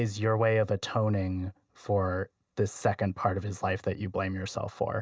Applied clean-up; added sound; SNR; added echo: none; none; none; none.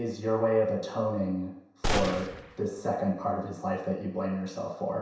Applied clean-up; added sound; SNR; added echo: none; Gunshot, gunfire; 3 dB; reverberation time 0.7 s.